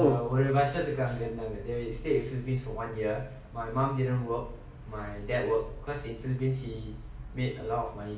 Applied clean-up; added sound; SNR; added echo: none; none; none; reverberation time 0.8 s.